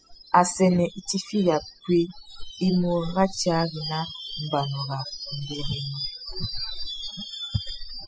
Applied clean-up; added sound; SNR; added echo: classical method spectral subtraction.